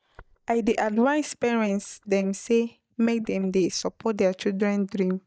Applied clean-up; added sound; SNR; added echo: neural mask model DeepFilterNet 3.